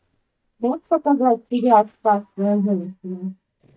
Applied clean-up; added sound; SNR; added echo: neural mask model DeepFilterNet 3.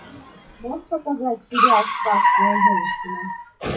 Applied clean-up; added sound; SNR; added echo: classical method WPE with log-MMSE.